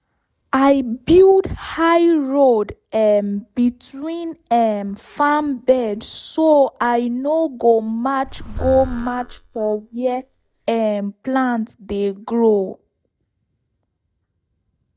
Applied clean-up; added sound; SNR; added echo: neural mask model DeepFilterNet 3.